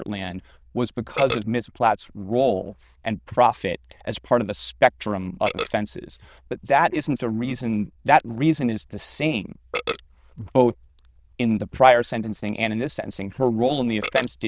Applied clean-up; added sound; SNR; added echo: neural diffusion model UNIVERSE++.